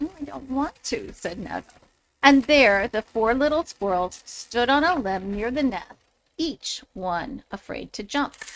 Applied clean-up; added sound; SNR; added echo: neural mask model RNNoise.